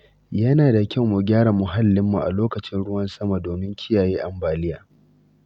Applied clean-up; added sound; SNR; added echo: none; none; none; none.